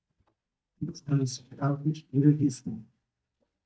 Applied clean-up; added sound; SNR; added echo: neural mask model DeepFilterNet 3.